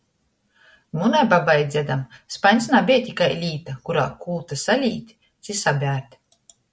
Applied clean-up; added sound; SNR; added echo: none; none; none; none.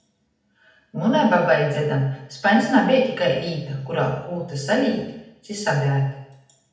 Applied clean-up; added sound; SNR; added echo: none; none; none; reverberation time 0.8 s.